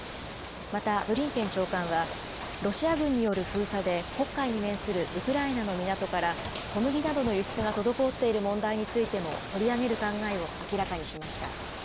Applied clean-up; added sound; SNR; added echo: none; Ocean / Boat, Water vehicle; 8 dB; none.